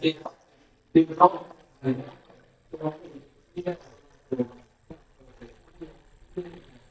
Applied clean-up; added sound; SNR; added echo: neural mask model DeepFilterNet 3.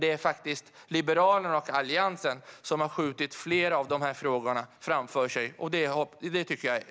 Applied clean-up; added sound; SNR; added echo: none; none; none; none.